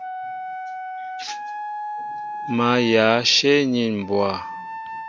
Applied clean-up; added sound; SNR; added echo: none; Wind instrument, woodwind instrument; 10 dB; none.